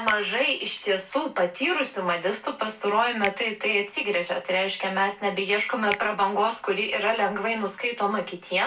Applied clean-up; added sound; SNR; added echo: none; Finger snapping; 16 dB; reverberation time 0.2 s.